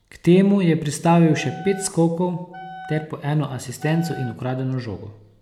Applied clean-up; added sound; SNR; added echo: none; Wind instrument, woodwind instrument; 18 dB; none.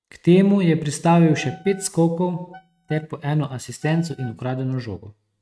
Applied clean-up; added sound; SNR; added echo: neural mask model RNNoise.